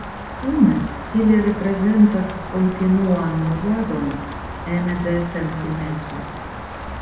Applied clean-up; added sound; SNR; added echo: none; Rain; 10 dB; reverberation time 0.8 s.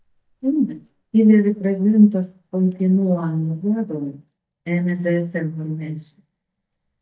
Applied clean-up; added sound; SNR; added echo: neural mask model DeepFilterNet 3.